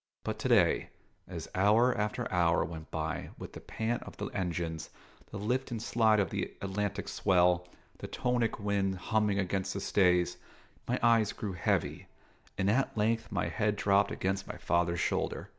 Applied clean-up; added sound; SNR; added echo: none; none; none; none.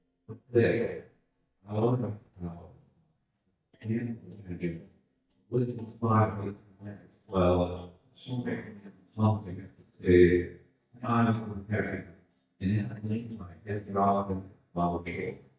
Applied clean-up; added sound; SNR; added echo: neural mask model DeepFilterNet 3.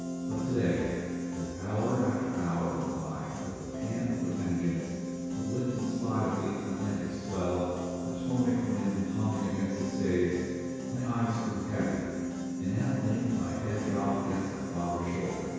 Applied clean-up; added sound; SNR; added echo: none; Piano; 4 dB; reverberation time 2.0 s.